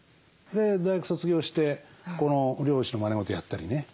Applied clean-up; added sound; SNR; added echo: none; none; none; none.